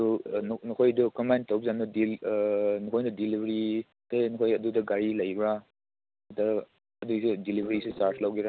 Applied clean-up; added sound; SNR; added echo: none; none; none; none.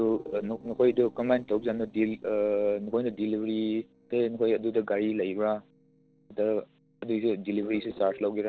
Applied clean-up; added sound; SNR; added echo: neural separator model SepFormer DNS4.